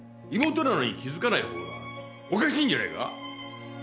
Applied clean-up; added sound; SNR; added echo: none; Finger snapping; 16 dB; none.